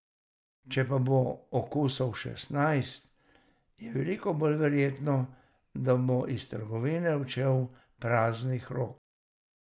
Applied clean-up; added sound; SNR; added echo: none; none; none; none.